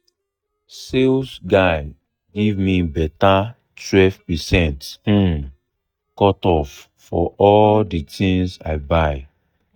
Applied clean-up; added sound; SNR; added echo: neural mask model DeepFilterNet 3.